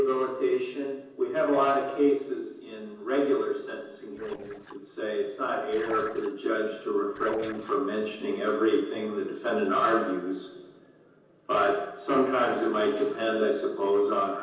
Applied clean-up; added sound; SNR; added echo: neural separator model SepFormer DNS4.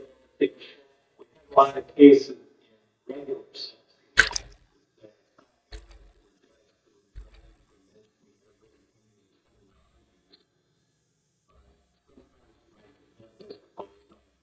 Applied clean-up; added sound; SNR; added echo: neural mask model DeepFilterNet 3.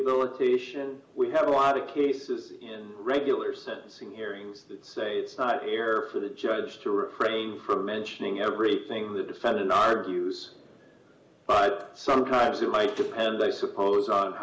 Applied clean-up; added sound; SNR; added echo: none; none; none; none.